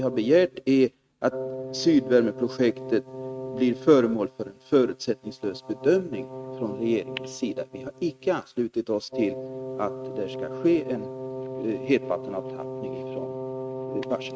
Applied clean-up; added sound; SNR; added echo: neural mask model RNNoise.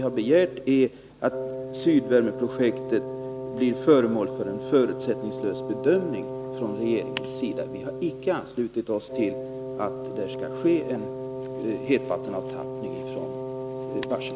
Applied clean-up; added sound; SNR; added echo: none; Wind instrument, woodwind instrument; 7 dB; none.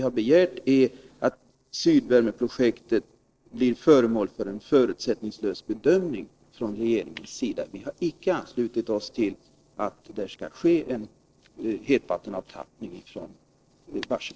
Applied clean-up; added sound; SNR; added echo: neural separator model SepFormer DNS4.